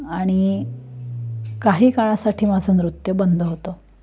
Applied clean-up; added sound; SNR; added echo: none; Engine starting / Car; 15 dB; none.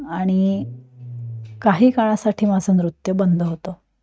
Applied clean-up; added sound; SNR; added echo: neural mask model RNNoise.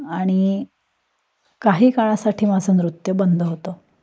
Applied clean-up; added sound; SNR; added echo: neural mask model Resemble Enhance denoiser.